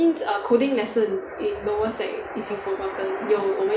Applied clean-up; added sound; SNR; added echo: none; none; none; none.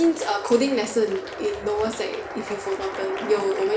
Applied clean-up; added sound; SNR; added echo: none; Cheering; 18 dB; none.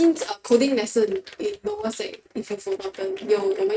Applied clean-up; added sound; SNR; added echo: neural mask model RNNoise.